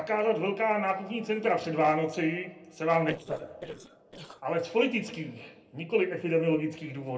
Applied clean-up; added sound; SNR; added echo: neural separator model SepFormer DNS4.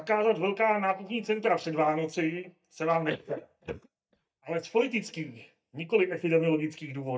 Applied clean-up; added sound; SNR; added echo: neural mask model DeepFilterNet 3.